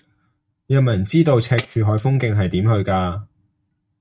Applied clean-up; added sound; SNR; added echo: neural mask model RNNoise.